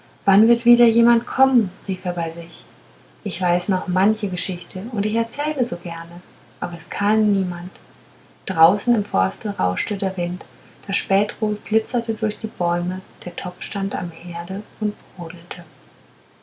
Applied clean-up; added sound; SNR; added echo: none; none; none; none.